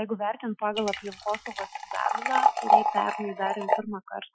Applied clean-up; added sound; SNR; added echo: classical method Wiener filter.